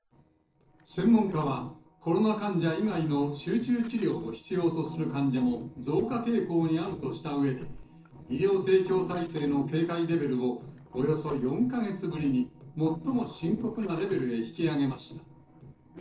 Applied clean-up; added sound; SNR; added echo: neural separator model SepFormer DNS4.